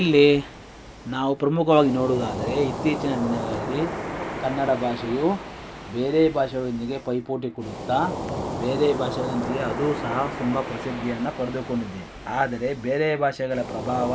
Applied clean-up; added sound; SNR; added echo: none; Waves, surf; 8 dB; none.